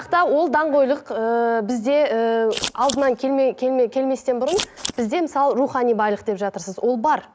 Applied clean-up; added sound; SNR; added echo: neural mask model Resemble Enhance denoiser.